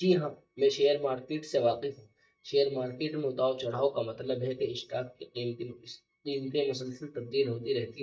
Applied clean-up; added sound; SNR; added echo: neural mask model DeepFilterNet 3.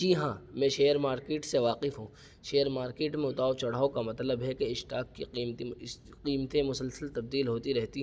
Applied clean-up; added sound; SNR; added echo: none; none; none; none.